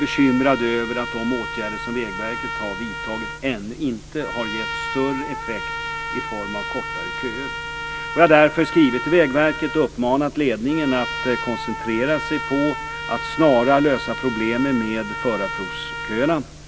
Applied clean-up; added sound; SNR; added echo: none; Trumpet; 8 dB; none.